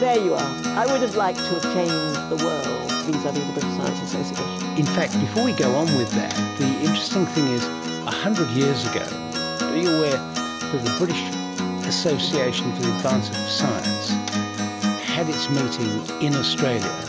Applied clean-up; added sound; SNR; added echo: none; Acoustic guitar; 1 dB; none.